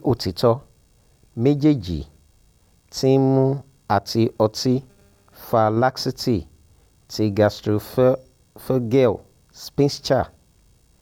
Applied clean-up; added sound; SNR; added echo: none; none; none; none.